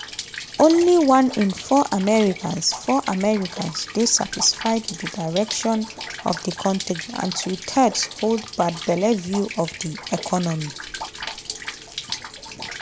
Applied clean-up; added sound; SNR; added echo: none; Rain; 12 dB; none.